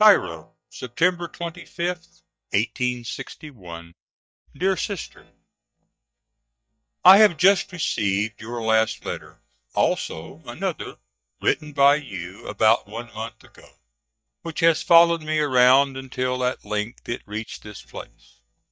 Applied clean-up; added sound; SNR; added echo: neural mask model DeepFilterNet 3.